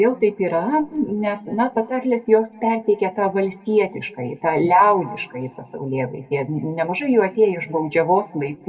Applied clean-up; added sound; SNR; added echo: none; none; none; reverberation time 1.3 s.